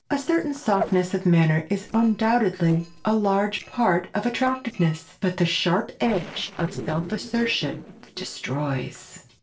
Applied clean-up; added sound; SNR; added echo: neural separator model SepFormer DNS4.